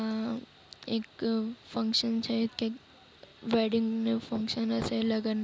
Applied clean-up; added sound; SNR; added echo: none; none; none; none.